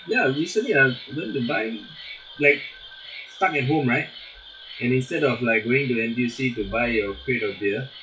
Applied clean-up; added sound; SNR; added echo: classical method WPE with log-MMSE.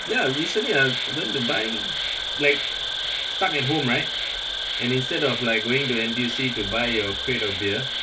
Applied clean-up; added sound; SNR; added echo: none; Insect; 2 dB; reverberation time 0.2 s.